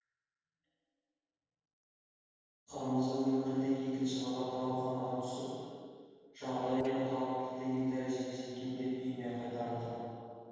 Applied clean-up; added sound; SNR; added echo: neural separator model SepFormer DNS4.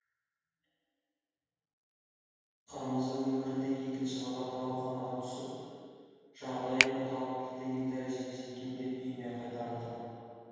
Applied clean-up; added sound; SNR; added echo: none; Finger snapping; -1 dB; reverberation time 2.1 s.